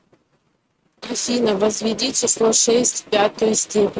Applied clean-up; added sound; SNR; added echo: neural mask model RNNoise.